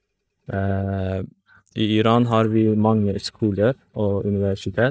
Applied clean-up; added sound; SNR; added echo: neural mask model DeepFilterNet 3.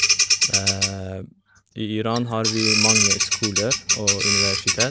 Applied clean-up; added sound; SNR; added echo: none; Bird vocalization, bird call, bird song; -5 dB; none.